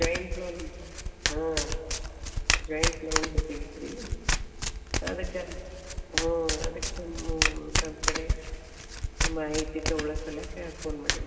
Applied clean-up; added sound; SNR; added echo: none; Domestic sounds, home sounds; -4 dB; reverberation time 2.7 s.